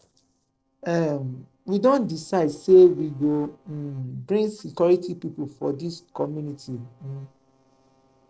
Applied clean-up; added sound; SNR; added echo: neural separator model SepFormer DNS4.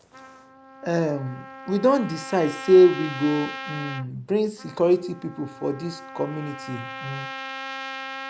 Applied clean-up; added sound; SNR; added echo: none; Trumpet; 13 dB; none.